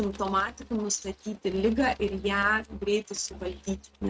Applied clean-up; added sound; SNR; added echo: neural mask model RNNoise.